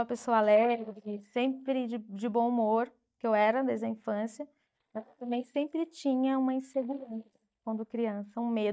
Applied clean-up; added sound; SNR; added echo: neural mask model DeepFilterNet 3.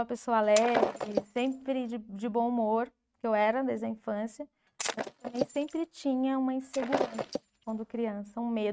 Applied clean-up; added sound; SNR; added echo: neural mask model RNNoise.